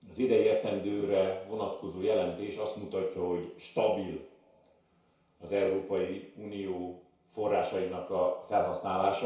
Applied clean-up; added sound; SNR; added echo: none; none; none; reverberation time 0.6 s.